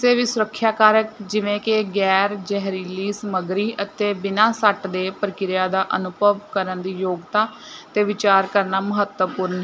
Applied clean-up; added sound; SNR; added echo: none; none; none; none.